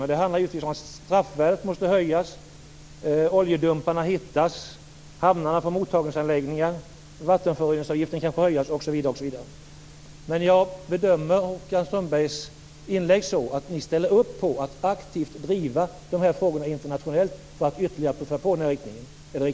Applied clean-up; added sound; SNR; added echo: none; none; none; none.